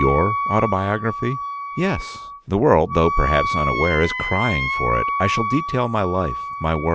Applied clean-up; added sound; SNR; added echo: none; Wind instrument, woodwind instrument; 4 dB; none.